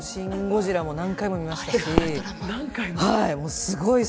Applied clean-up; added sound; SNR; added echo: none; Fireworks; 10 dB; none.